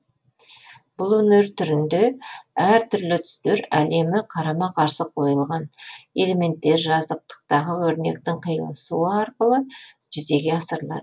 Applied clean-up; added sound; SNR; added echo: none; none; none; none.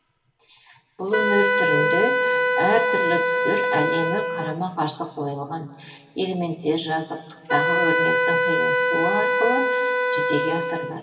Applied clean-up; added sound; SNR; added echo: none; Wind instrument, woodwind instrument; -3 dB; reverberation time 2.3 s.